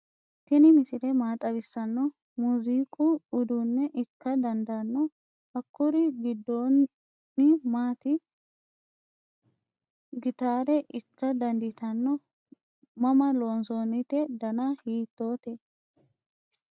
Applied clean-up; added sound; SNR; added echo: none; none; none; none.